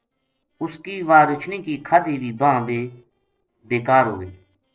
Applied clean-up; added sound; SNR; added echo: neural separator model SepFormer DNS4.